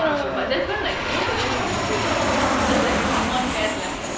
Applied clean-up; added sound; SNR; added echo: none; Aircraft; -3 dB; none.